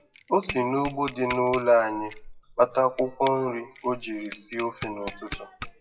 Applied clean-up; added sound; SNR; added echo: classical method WPE with log-MMSE.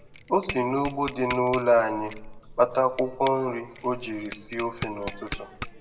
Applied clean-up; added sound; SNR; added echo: none; Bicycle bell; 13 dB; reverberation time 0.6 s.